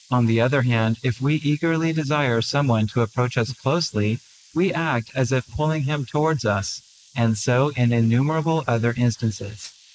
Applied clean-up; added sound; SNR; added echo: neural mask model Resemble Enhance denoiser.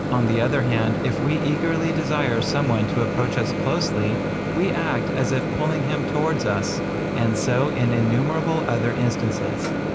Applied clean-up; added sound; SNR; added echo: none; Microwave oven; 0 dB; none.